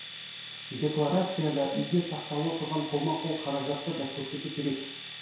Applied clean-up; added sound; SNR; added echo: none; Domestic sounds, home sounds; 8 dB; reverberation time 0.7 s.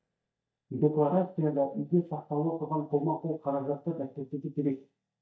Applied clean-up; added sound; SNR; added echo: neural mask model DeepFilterNet 3.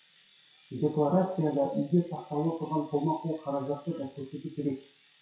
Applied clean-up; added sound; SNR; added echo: classical method WPE with log-MMSE.